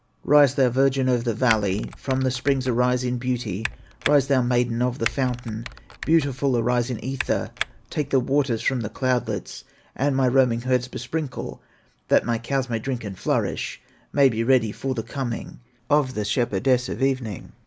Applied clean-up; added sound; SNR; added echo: none; Typing; 12 dB; none.